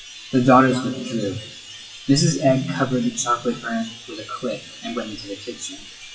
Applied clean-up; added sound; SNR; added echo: classical method WPE with log-MMSE.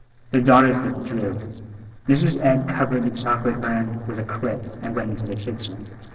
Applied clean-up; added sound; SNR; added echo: neural separator model SepFormer DNS4.